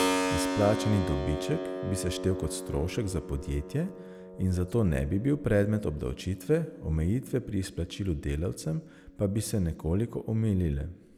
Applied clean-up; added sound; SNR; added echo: none; Keyboard (musical); 8 dB; none.